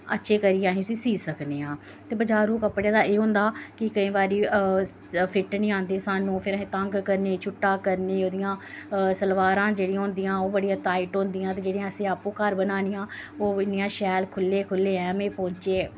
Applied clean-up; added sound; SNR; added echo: none; none; none; none.